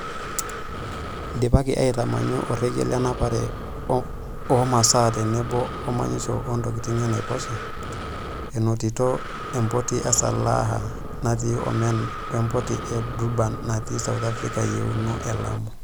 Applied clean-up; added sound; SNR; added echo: none; Breathing; 7 dB; none.